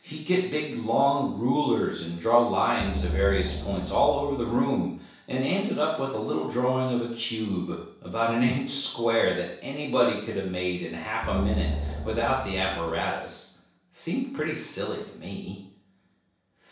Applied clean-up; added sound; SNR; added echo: none; Drum; 5 dB; reverberation time 0.7 s.